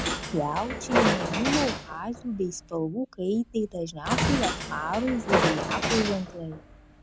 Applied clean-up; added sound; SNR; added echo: none; Train; 0 dB; none.